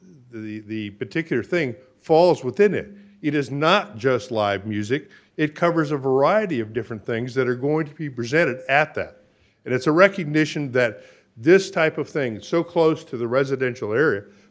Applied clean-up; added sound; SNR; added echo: none; none; none; none.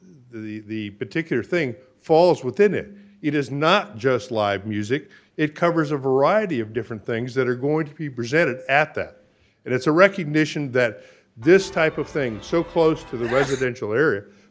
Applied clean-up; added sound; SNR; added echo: none; Sneeze / Church bell; 14 dB; none.